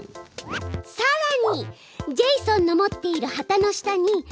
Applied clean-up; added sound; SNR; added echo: none; none; none; none.